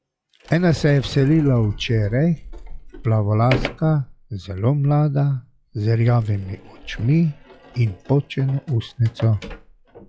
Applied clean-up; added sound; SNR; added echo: classical method log-MMSE.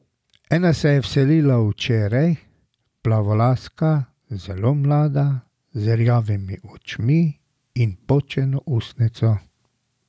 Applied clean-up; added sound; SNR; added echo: none; none; none; none.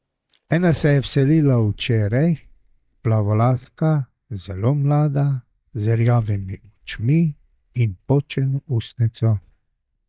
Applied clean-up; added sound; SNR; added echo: neural mask model DeepFilterNet 3.